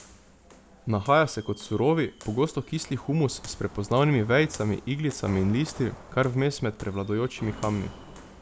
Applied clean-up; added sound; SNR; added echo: none; Walk, footsteps; 19 dB; none.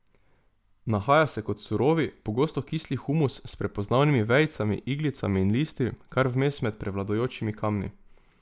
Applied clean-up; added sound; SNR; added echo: none; none; none; none.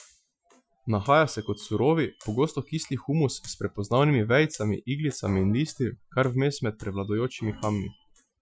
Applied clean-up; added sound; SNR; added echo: classical method Wiener filter.